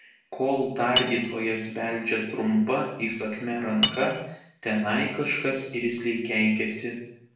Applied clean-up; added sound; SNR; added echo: none; Cutlery, silverware; 4 dB; reverberation time 0.7 s.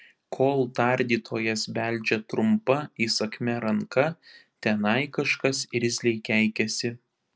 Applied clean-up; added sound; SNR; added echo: none; none; none; none.